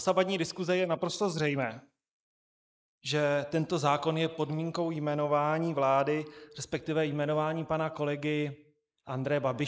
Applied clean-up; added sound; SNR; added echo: neural mask model Resemble Enhance denoiser.